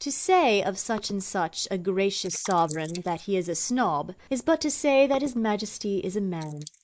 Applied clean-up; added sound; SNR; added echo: neural mask model Resemble Enhance denoiser.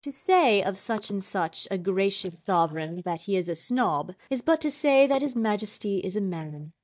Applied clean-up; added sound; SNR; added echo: neural mask model DeepFilterNet 3.